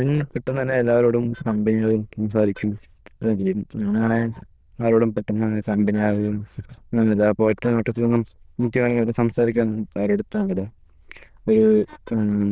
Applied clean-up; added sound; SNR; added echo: neural diffusion model UNIVERSE++.